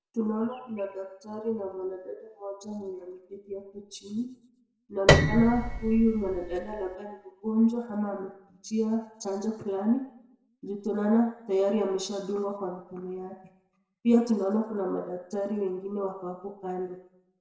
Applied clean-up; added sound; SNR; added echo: none; Piano; -4 dB; reverberation time 0.8 s.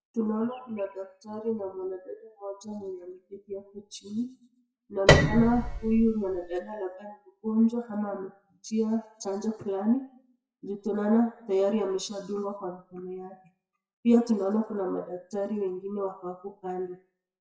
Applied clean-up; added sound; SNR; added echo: classical method WPE with log-MMSE.